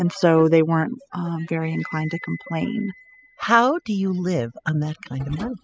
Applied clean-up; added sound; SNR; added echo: classical method spectral subtraction.